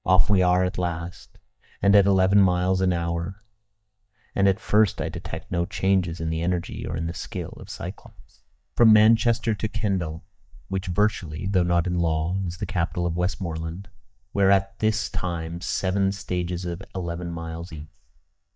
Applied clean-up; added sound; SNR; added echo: neural mask model DeepFilterNet 3.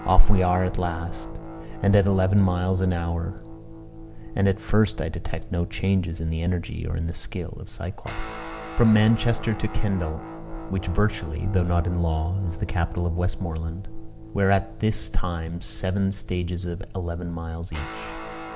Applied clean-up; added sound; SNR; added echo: none; Guitar; 17 dB; none.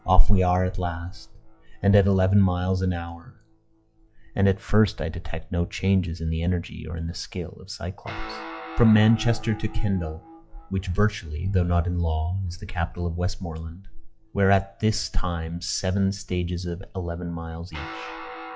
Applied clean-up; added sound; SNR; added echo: classical method log-MMSE.